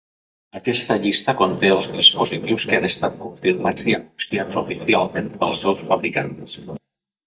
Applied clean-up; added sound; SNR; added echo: neural mask model DeepFilterNet 3.